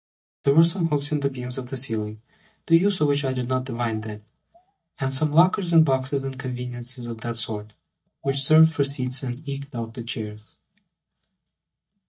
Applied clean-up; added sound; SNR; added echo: neural mask model DeepFilterNet 3.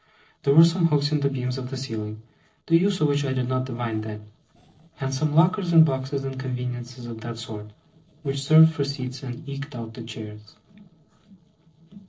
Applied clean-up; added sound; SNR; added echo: neural separator model SepFormer DNS4.